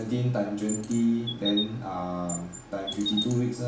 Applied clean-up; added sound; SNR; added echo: none; Chirp, tweet; 8 dB; reverberation time 0.5 s.